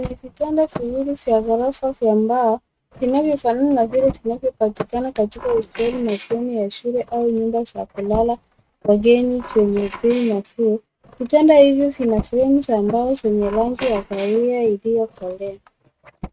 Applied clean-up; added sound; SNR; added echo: neural mask model RNNoise.